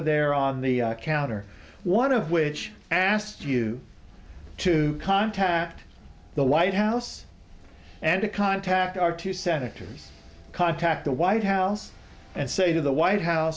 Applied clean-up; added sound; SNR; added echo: none; none; none; none.